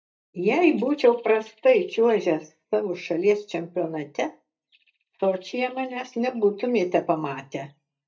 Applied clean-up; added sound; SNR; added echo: neural mask model DeepFilterNet 3.